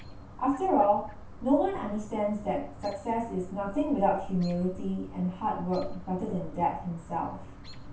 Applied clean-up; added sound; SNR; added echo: none; Chirp, tweet; 13 dB; reverberation time 0.3 s.